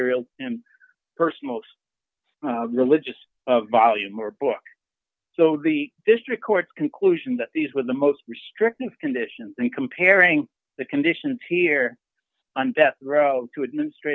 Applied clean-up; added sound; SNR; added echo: none; none; none; none.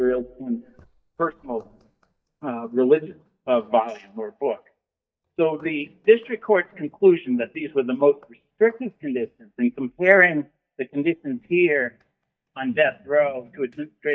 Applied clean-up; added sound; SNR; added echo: neural mask model DeepFilterNet 3.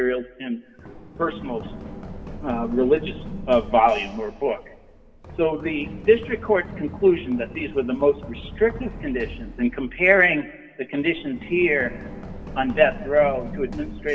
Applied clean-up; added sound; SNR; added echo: none; Run; 13 dB; reverberation time 1.2 s.